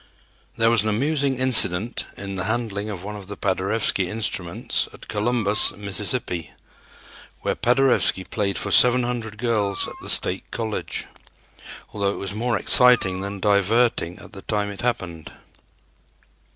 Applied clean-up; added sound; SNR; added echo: none; Meow; 18 dB; none.